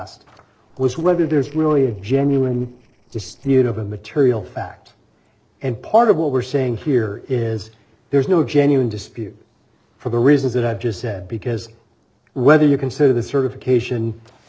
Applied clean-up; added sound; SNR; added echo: neural separator model SepFormer DNS4.